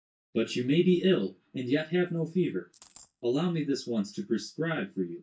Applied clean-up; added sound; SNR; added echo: neural mask model DeepFilterNet 3.